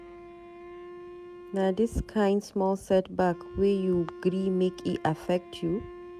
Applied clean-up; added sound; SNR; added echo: none; Wind instrument, woodwind instrument; 17 dB; none.